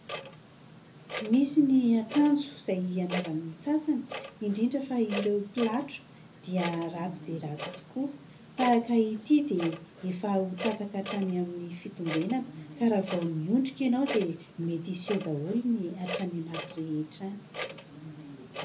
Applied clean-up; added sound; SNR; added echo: none; Clock; 12 dB; reverberation time 0.3 s.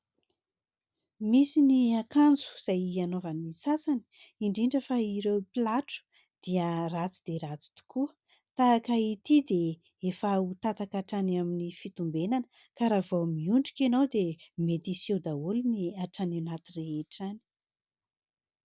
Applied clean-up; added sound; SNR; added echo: none; none; none; none.